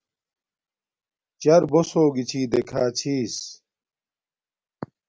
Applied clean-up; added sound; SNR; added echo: none; none; none; none.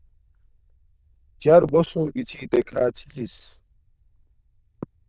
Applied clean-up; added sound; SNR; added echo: neural diffusion model UNIVERSE++.